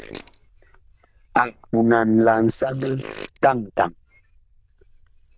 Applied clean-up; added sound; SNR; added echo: neural diffusion model UNIVERSE++.